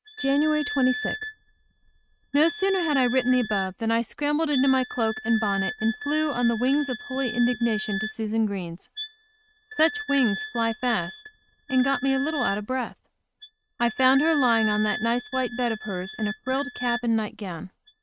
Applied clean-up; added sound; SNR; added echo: neural mask model RNNoise.